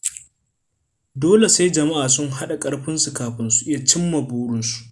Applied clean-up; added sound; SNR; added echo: none; none; none; none.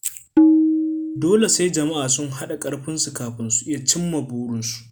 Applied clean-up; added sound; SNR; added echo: none; Tabla; -2 dB; none.